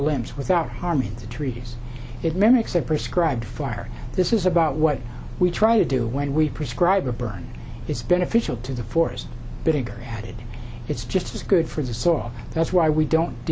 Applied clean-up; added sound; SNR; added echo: none; none; none; none.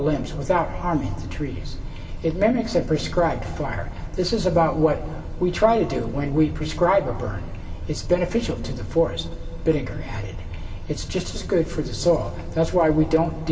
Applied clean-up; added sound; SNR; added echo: none; none; none; reverberation time 2.7 s.